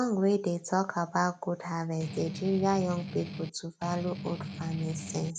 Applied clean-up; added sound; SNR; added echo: none; Strum; 8 dB; none.